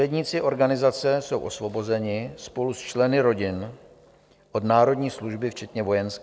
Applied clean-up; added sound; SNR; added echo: none; none; none; none.